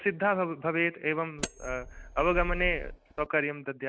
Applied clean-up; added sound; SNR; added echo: neural mask model RNNoise.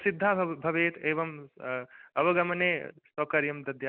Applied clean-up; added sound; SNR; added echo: none; none; none; none.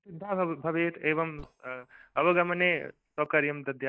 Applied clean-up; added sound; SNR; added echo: neural mask model DeepFilterNet 3.